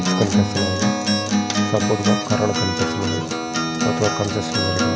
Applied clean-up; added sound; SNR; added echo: none; Acoustic guitar; -3 dB; none.